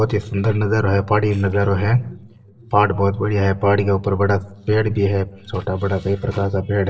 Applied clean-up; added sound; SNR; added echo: neural separator model SepFormer DNS4.